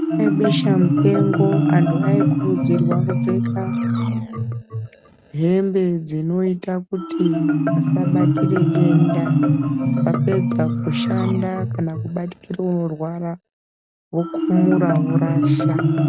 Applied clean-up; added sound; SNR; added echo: none; Marimba, xylophone; -3 dB; none.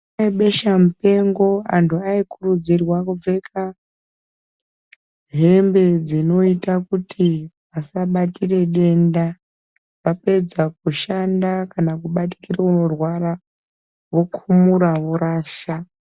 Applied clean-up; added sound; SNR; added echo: none; none; none; none.